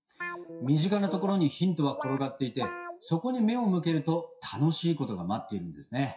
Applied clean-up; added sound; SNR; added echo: classical method WPE with log-MMSE.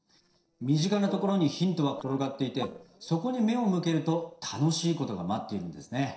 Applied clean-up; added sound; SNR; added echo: neural separator model SepFormer DNS4.